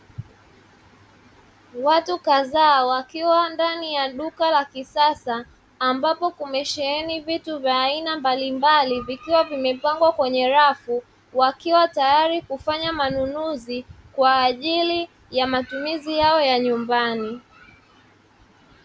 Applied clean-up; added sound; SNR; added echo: none; none; none; none.